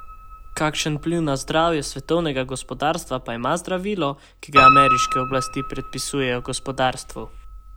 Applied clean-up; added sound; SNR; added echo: none; Piano; 0 dB; none.